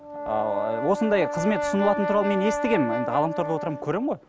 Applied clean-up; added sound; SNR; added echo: none; Brass instrument; 4 dB; none.